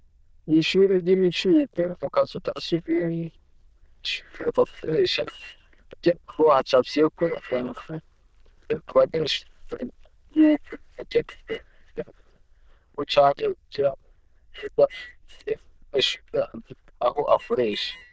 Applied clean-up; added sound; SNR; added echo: neural diffusion model UNIVERSE++.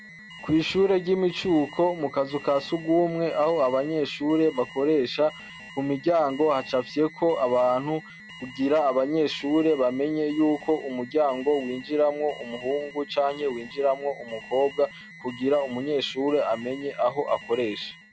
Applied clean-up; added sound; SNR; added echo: none; Alarm; 19 dB; none.